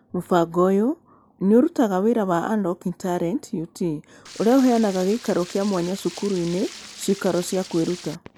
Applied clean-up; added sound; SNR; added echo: none; Stream; 17 dB; none.